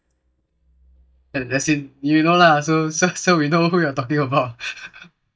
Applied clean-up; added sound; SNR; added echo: neural mask model DeepFilterNet 3.